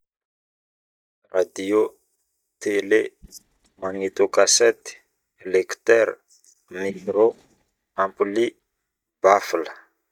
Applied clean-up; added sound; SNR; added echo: neural mask model DeepFilterNet 3.